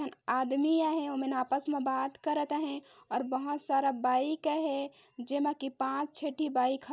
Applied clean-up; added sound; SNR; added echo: none; none; none; none.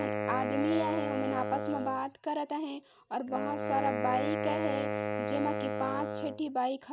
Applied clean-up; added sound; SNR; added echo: none; Wind instrument, woodwind instrument; 1 dB; none.